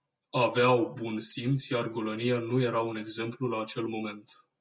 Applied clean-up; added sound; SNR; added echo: none; none; none; none.